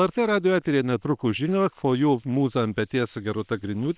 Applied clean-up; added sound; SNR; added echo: neural separator model SepFormer WHAM!.